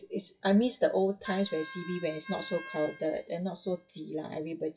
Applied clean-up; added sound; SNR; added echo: classical method WPE with log-MMSE.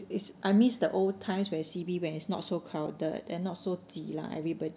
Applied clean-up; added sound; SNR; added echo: none; none; none; none.